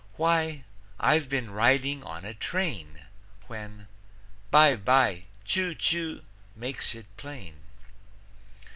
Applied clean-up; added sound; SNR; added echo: none; none; none; none.